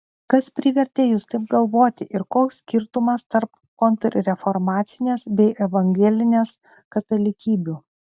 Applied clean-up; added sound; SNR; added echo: none; none; none; none.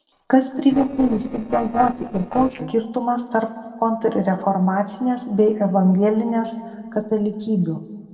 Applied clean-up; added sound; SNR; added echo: neural separator model SepFormer DNS4.